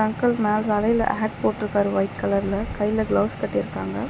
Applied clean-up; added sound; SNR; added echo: none; none; none; none.